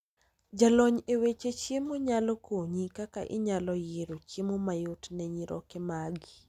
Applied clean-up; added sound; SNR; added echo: none; none; none; none.